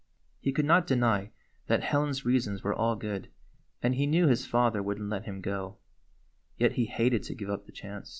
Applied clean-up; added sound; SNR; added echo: none; none; none; none.